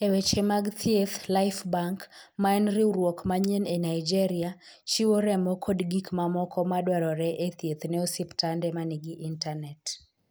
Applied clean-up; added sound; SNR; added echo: none; none; none; none.